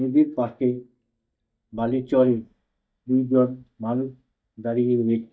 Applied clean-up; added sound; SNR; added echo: neural mask model DeepFilterNet 3.